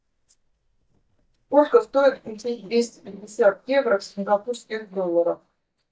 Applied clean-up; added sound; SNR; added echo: neural mask model DeepFilterNet 3.